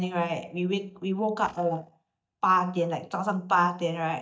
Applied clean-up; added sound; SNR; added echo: neural mask model DeepFilterNet 3.